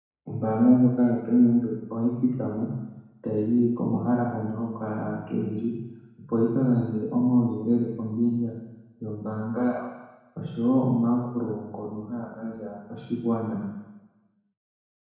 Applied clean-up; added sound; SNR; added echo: none; none; none; reverberation time 1.1 s.